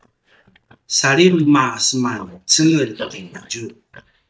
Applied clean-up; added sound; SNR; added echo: neural mask model DeepFilterNet 3.